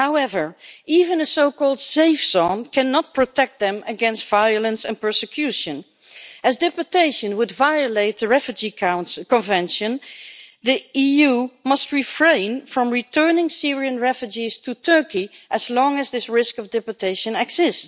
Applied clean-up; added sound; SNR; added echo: none; none; none; none.